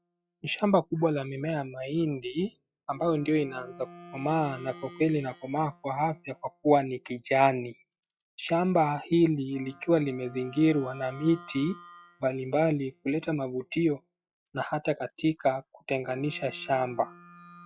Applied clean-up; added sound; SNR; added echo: classical method log-MMSE.